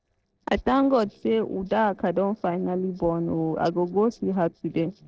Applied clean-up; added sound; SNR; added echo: neural separator model SepFormer DNS4.